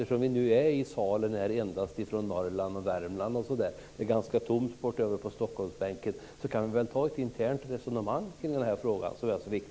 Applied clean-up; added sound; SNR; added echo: none; none; none; none.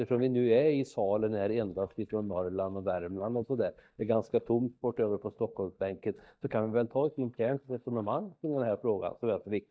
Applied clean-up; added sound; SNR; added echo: neural mask model DeepFilterNet 3.